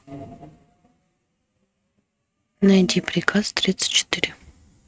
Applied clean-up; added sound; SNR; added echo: neural mask model RNNoise.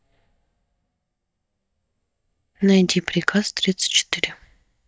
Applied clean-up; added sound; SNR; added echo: neural mask model DeepFilterNet 3.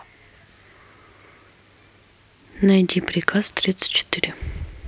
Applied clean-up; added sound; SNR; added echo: none; none; none; none.